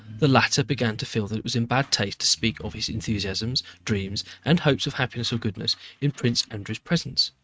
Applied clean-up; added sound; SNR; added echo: neural mask model RNNoise.